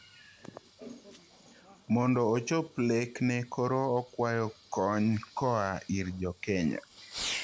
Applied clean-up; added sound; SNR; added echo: none; Fireworks; 14 dB; none.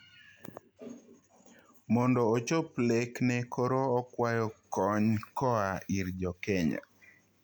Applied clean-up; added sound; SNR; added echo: none; none; none; none.